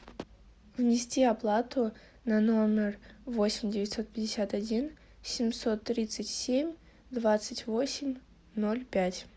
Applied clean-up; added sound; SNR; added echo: none; none; none; none.